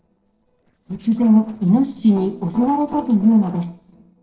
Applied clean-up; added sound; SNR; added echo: neural separator model SepFormer DNS4.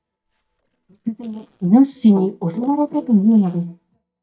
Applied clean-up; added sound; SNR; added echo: neural mask model DeepFilterNet 3.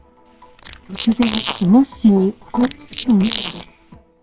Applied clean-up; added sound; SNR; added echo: neural separator model SepFormer WHAMR!.